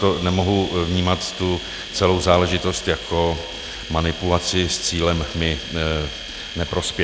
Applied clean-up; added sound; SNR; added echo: none; Domestic sounds, home sounds; 12 dB; none.